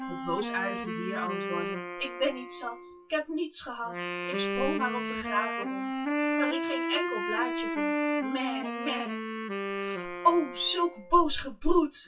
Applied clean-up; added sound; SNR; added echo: classical method WPE with log-MMSE.